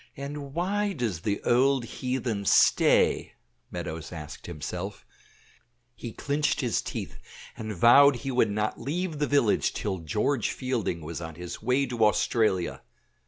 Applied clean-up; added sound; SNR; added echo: none; none; none; none.